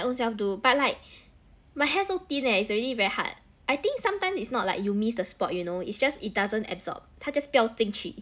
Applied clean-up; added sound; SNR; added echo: none; none; none; none.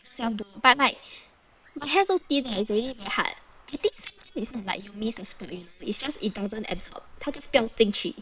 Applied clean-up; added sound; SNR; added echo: neural separator model SepFormer WHAM!.